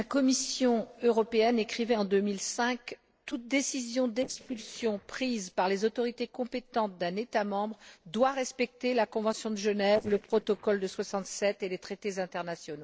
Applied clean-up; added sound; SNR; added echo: neural separator model SepFormer DNS4.